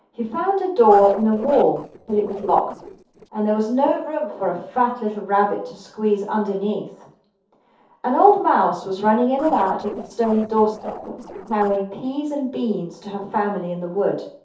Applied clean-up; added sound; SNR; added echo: neural separator model SepFormer DNS4.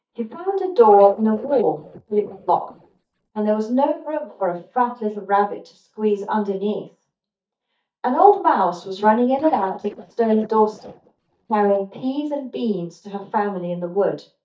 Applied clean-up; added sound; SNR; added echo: neural mask model DeepFilterNet 3.